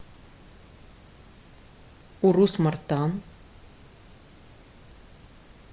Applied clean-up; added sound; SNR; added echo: none; none; none; none.